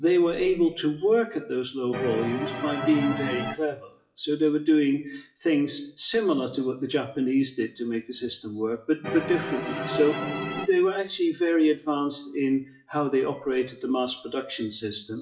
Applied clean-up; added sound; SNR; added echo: classical method WPE with log-MMSE.